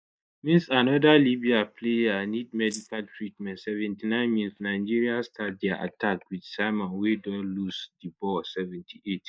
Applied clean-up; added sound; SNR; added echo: neural mask model DeepFilterNet 3.